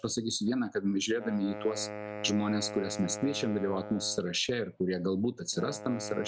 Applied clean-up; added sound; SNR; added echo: none; Wind instrument, woodwind instrument; 11 dB; none.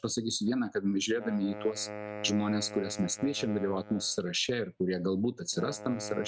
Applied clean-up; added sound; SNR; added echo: neural mask model RNNoise.